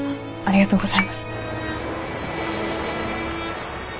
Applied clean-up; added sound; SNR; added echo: none; Chink, clink; 4 dB; none.